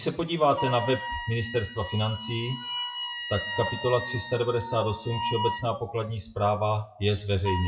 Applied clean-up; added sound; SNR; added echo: classical method WPE with log-MMSE.